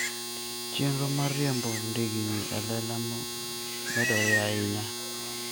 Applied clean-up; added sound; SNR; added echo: none; Livestock, farm animals, working animals + Domestic sounds, home sounds; 1 dB; none.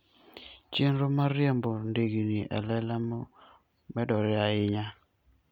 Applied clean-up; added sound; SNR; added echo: none; none; none; none.